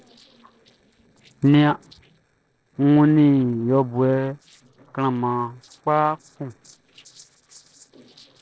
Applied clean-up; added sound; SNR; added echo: neural separator model SepFormer DNS4.